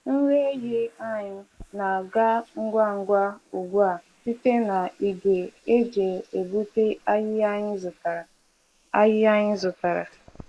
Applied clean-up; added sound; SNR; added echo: neural mask model Resemble Enhance denoiser.